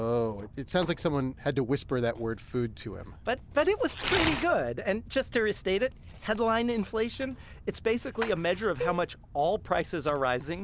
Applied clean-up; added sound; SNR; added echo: none; Cowbell + Tearing; 10 dB; none.